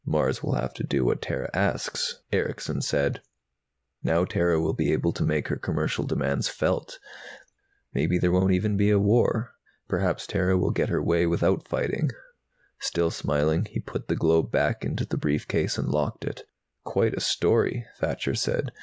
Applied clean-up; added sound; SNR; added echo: none; none; none; none.